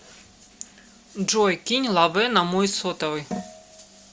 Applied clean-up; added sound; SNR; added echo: none; none; none; none.